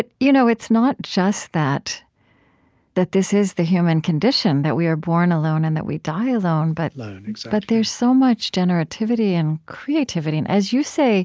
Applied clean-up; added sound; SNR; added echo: none; none; none; none.